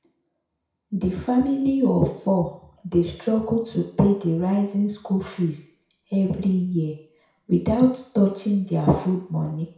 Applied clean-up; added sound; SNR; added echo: none; none; none; reverberation time 0.6 s.